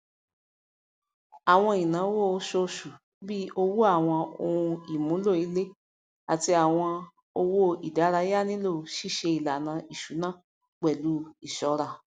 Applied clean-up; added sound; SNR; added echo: none; none; none; none.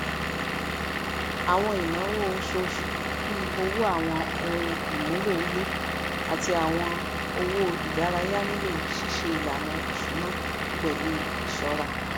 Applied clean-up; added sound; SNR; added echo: none; Engine / Vehicle; -1 dB; none.